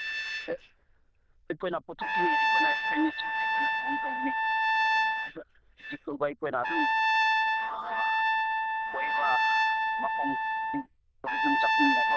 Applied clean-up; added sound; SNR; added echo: neural diffusion model UNIVERSE++.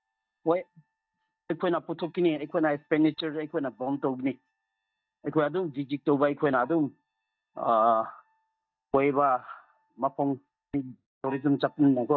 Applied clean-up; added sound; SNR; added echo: neural mask model DeepFilterNet 3.